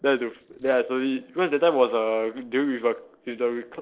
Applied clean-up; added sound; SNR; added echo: neural separator model SepFormer DNS4.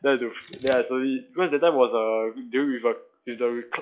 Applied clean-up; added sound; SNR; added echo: classical method log-MMSE.